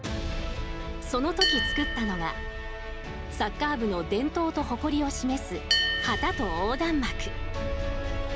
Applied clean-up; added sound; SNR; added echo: none; Bell; 6 dB; none.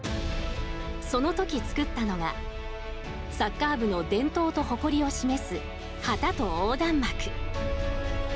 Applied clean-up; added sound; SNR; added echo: none; none; none; none.